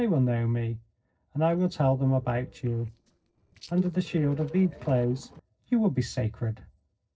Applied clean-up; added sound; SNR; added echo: neural separator model SepFormer DNS4.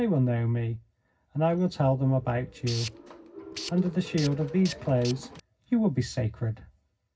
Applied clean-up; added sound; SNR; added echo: none; Tools; 13 dB; reverberation time 0.4 s.